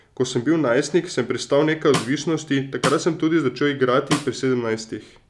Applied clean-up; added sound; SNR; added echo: none; Snare drum; 9 dB; none.